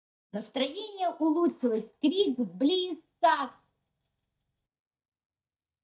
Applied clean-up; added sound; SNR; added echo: neural mask model DeepFilterNet 3.